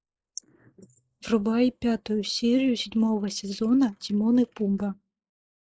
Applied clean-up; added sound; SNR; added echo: neural mask model Resemble Enhance denoiser.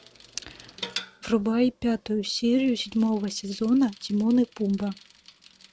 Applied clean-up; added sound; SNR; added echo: none; Bicycle; 19 dB; none.